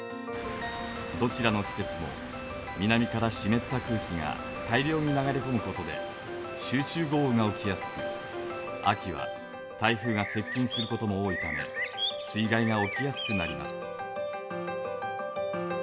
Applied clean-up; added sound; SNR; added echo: none; Bird; 6 dB; reverberation time 0.5 s.